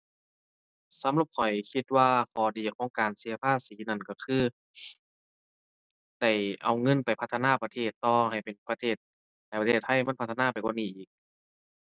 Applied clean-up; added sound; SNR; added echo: none; none; none; none.